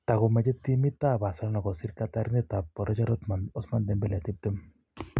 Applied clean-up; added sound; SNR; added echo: none; none; none; none.